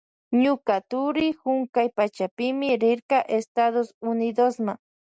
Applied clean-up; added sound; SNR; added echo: none; none; none; none.